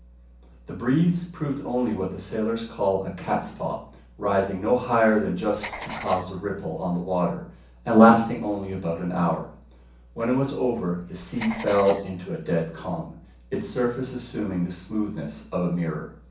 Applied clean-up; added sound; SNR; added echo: none; Writing; 17 dB; reverberation time 0.6 s.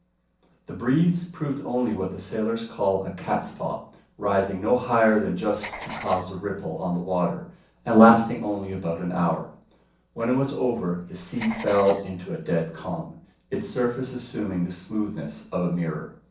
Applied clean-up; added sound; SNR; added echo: neural separator model SepFormer DNS4.